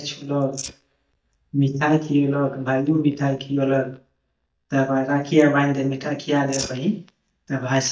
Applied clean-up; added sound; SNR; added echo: neural mask model DeepFilterNet 3.